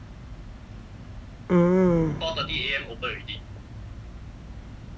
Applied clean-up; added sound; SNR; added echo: none; Thunder / Rain; 16 dB; none.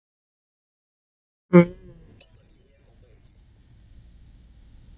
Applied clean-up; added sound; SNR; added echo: neural mask model DeepFilterNet 3.